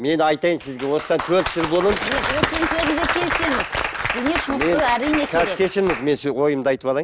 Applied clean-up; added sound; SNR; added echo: none; Bicycle; 10 dB; none.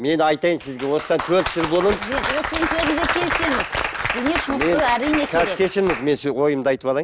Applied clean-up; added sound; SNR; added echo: none; none; none; none.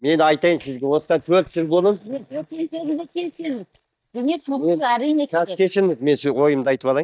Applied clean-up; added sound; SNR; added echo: neural mask model DeepFilterNet 3.